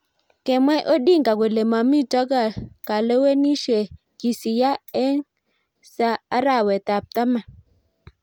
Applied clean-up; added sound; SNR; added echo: none; none; none; none.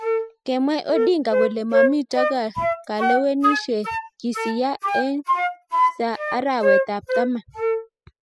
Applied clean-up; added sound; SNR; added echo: classical method spectral subtraction.